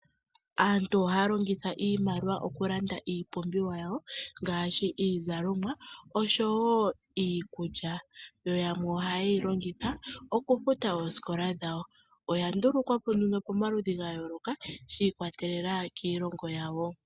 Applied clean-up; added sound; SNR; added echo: none; none; none; none.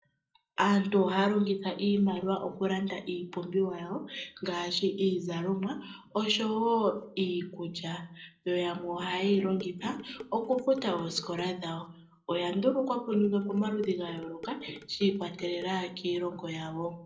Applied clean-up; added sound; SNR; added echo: neural separator model SepFormer DNS4.